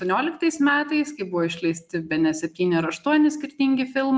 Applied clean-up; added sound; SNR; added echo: none; none; none; none.